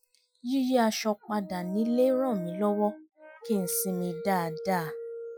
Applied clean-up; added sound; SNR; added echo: classical method Wiener filter.